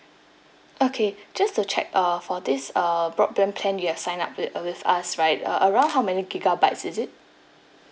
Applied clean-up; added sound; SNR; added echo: none; none; none; none.